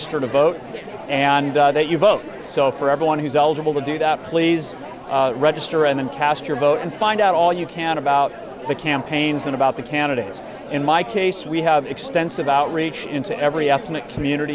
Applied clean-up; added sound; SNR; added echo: none; none; none; none.